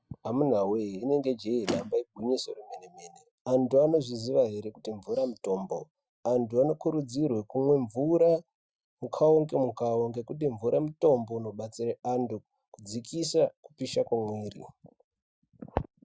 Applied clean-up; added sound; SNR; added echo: classical method Wiener filter.